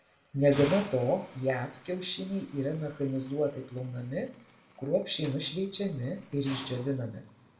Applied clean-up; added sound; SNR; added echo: none; Hiss; 15 dB; reverberation time 0.4 s.